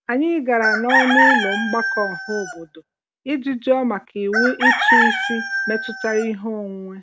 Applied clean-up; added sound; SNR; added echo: none; Chicken, rooster; -2 dB; none.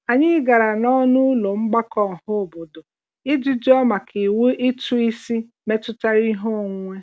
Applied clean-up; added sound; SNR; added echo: none; none; none; none.